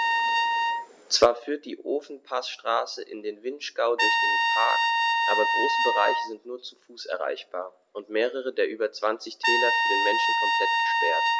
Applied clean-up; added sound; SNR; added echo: none; Trumpet; -3 dB; none.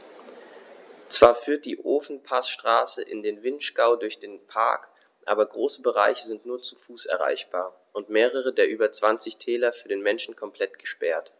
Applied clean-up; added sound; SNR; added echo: none; none; none; none.